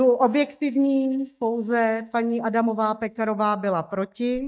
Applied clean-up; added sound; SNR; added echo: neural mask model DeepFilterNet 3.